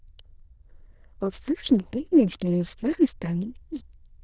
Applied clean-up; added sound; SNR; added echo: neural diffusion model UNIVERSE++.